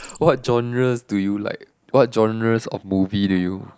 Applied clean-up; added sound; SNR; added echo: neural mask model Resemble Enhance denoiser.